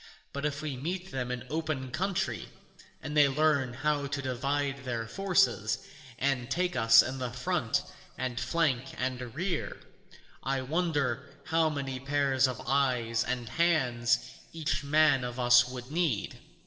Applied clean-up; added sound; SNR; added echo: none; none; none; reverberation time 1.5 s.